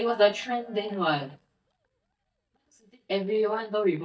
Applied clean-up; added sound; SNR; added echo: neural mask model DeepFilterNet 3.